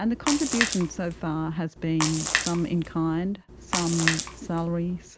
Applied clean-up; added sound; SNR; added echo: none; Splash, splatter; 4 dB; none.